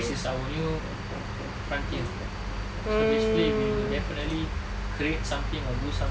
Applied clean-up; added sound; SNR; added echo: none; none; none; none.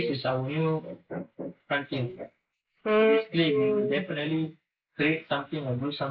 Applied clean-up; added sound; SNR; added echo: neural mask model Resemble Enhance denoiser.